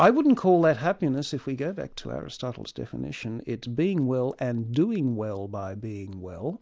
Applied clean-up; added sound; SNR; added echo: none; none; none; none.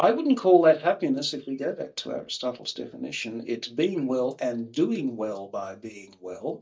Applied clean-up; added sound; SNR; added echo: neural mask model DeepFilterNet 3.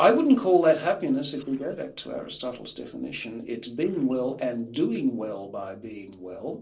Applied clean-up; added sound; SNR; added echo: neural separator model SepFormer DNS4.